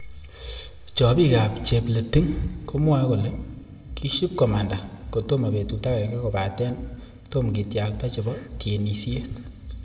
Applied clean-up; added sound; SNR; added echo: none; none; none; reverberation time 1.6 s.